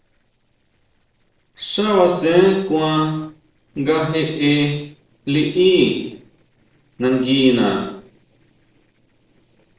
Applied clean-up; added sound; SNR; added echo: neural separator model SepFormer DNS4.